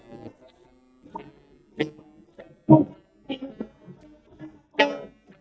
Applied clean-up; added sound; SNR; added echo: neural mask model DeepFilterNet 3.